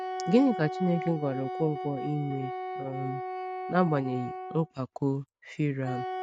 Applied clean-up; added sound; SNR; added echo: neural mask model RNNoise.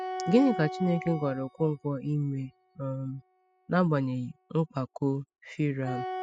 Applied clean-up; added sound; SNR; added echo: classical method spectral subtraction.